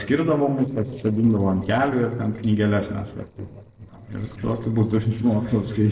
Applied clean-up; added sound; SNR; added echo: neural separator model SepFormer DNS4.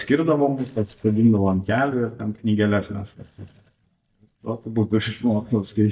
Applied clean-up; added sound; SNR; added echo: neural mask model DeepFilterNet 3.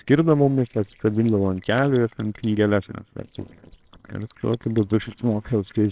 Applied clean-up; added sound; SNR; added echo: neural separator model SepFormer WHAMR!.